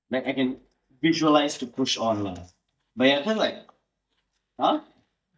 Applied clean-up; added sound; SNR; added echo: neural mask model DeepFilterNet 3.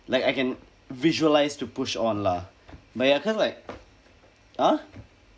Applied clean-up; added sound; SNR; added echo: none; none; none; none.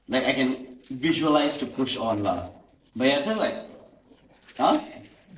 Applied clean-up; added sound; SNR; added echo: neural separator model SepFormer DNS4.